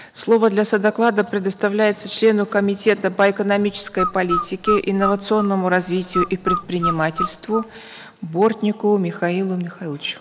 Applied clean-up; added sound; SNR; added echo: none; Bird; 6 dB; none.